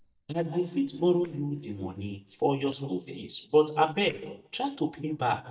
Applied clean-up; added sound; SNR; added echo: neural mask model DeepFilterNet 3.